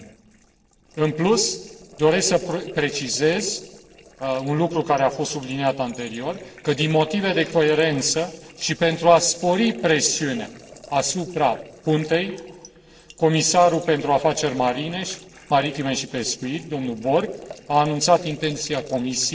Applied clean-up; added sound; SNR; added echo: neural separator model SepFormer DNS4.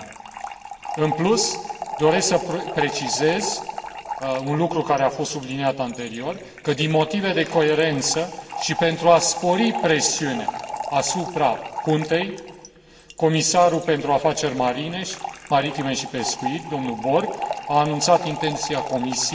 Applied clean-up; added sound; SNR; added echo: none; Fill (with liquid) / Trickle, dribble; 10 dB; reverberation time 2.1 s.